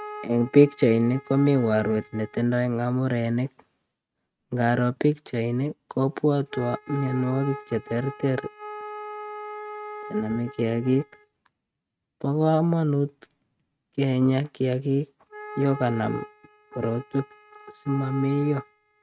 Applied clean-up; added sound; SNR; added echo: neural mask model RNNoise.